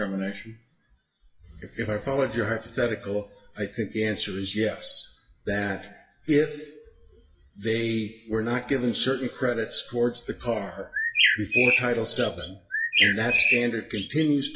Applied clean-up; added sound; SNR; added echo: classical method WPE with log-MMSE.